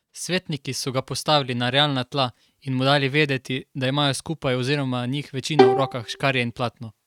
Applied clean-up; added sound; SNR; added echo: neural mask model RNNoise.